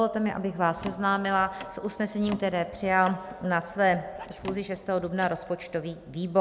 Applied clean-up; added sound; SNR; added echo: none; Door; 17 dB; none.